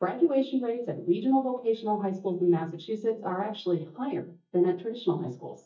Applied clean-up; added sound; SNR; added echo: neural mask model DeepFilterNet 3.